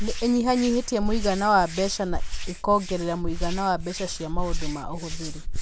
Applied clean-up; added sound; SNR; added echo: none; Hands; 2 dB; none.